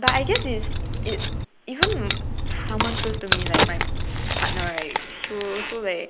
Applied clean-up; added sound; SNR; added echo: none; Crack + Keys jangling; -5 dB; none.